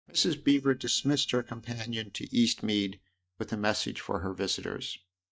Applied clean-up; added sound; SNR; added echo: neural mask model DeepFilterNet 3.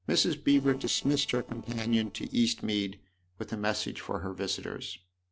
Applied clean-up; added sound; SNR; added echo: neural separator model SepFormer DNS4.